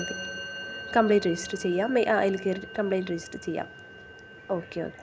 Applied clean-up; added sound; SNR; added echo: none; Musical instrument; 13 dB; none.